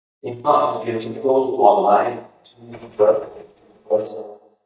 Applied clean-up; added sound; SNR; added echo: neural mask model DeepFilterNet 3.